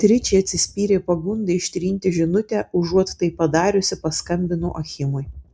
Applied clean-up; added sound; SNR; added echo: none; none; none; none.